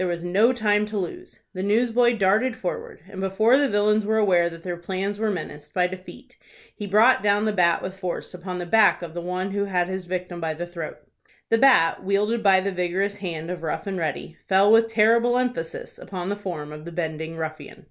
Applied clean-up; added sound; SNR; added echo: none; none; none; none.